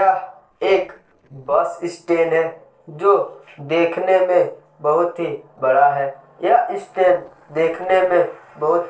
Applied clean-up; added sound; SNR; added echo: neural separator model SepFormer DNS4.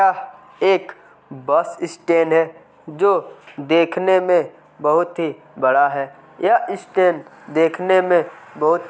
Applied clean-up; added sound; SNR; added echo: none; none; none; none.